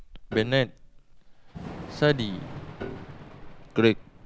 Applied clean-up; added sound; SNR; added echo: none; Thunder / Rain + Piano; 12 dB; none.